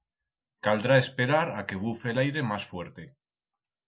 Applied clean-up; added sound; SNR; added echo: none; none; none; none.